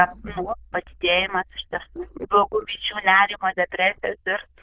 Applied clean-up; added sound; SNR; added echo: neural diffusion model UNIVERSE++.